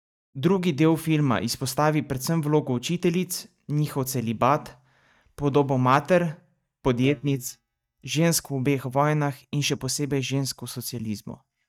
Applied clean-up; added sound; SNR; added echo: neural mask model DeepFilterNet 3.